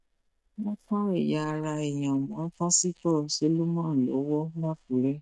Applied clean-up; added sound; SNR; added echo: neural mask model DeepFilterNet 3.